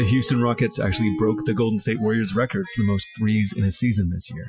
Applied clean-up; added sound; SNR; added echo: classical method Wiener filter.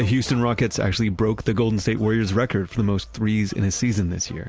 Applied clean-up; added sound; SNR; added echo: none; none; none; none.